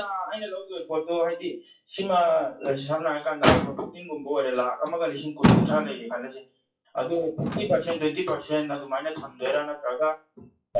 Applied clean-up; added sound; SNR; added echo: classical method WPE with log-MMSE.